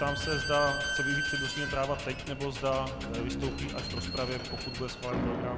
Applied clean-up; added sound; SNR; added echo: none; Squeak / Slam; 1 dB; none.